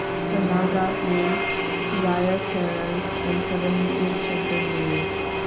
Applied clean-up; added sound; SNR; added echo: none; Drill; -1 dB; none.